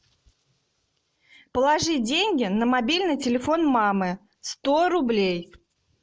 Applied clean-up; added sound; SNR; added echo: none; none; none; none.